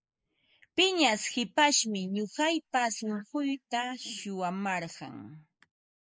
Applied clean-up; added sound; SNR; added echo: neural mask model Resemble Enhance denoiser.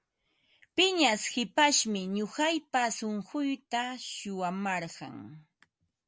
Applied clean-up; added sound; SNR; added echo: none; none; none; none.